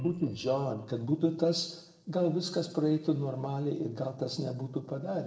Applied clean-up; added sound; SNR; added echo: neural separator model SepFormer DNS4.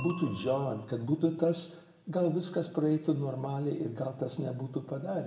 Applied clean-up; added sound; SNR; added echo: none; Bicycle bell; 14 dB; reverberation time 0.7 s.